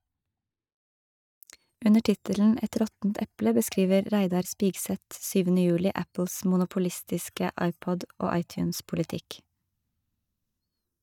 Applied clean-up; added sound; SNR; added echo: neural mask model DeepFilterNet 3.